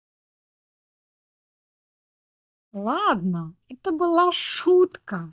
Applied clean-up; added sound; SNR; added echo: neural mask model DeepFilterNet 3.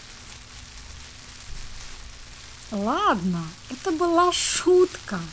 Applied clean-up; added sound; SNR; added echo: none; Rain; 15 dB; none.